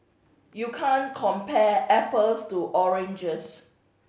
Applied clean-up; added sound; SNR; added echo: none; none; none; none.